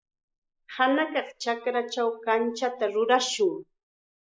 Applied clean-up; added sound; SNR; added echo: neural mask model Resemble Enhance denoiser.